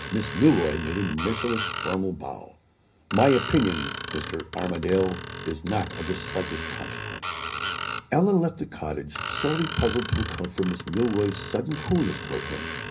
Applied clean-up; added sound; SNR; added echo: none; Screech; 7 dB; reverberation time 0.5 s.